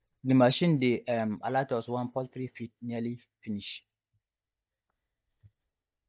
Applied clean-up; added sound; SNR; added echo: neural mask model DeepFilterNet 3.